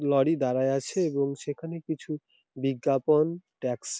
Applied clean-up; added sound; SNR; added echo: none; none; none; none.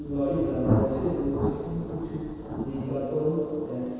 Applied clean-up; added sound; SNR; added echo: none; Thunder; 3 dB; reverberation time 2.0 s.